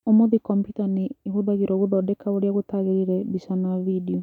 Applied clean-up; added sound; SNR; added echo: none; none; none; none.